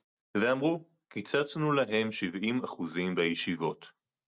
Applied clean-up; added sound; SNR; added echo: none; none; none; none.